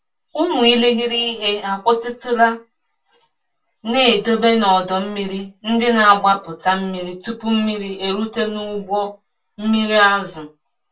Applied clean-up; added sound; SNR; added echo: none; none; none; reverberation time 0.2 s.